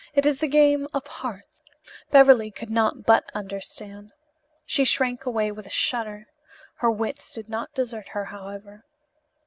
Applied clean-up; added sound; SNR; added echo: none; none; none; none.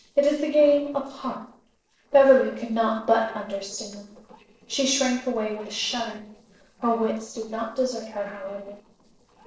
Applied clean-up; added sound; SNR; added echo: neural separator model SepFormer DNS4.